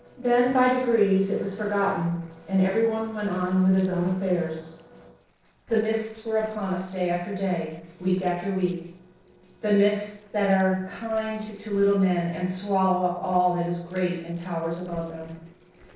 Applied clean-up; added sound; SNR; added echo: neural separator model SepFormer DNS4.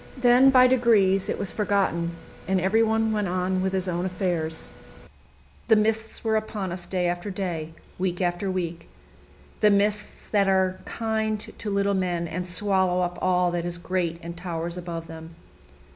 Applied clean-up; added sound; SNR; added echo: none; none; none; none.